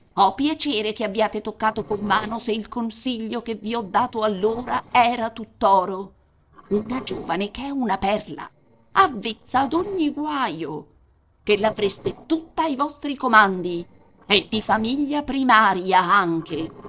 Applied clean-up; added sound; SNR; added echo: neural separator model SepFormer DNS4.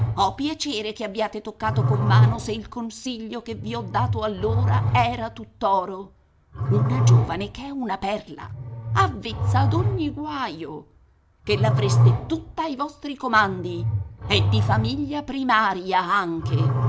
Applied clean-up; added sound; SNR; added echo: none; Growling; -2 dB; none.